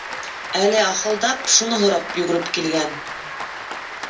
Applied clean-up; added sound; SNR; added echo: none; Applause; 9 dB; reverberation time 0.2 s.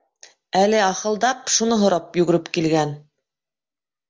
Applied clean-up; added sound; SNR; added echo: none; none; none; none.